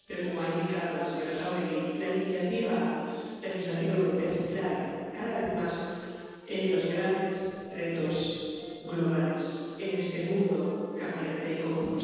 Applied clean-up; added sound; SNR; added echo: neural separator model SepFormer DNS4.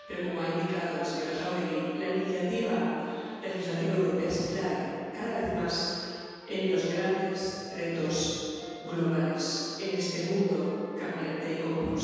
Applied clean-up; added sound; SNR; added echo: none; Wind instrument, woodwind instrument; 20 dB; reverberation time 2.1 s.